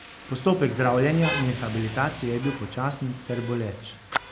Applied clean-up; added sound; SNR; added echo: none; Fire + Rain; 9 dB; none.